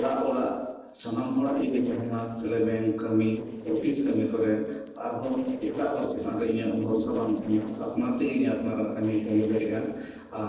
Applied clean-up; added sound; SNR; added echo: neural separator model SepFormer DNS4.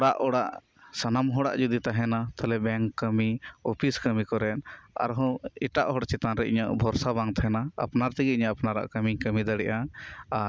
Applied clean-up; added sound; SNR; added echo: none; none; none; none.